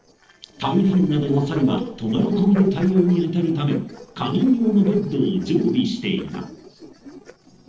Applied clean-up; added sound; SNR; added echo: neural separator model SepFormer DNS4.